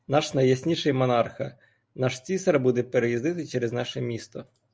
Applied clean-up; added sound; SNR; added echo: none; none; none; none.